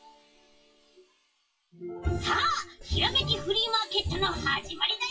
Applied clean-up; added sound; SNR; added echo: classical method WPE with log-MMSE.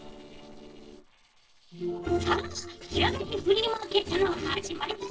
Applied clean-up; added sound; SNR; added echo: neural separator model SepFormer DNS4.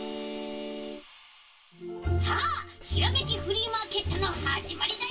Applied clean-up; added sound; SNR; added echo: none; Hiss; 19 dB; reverberation time 0.1 s.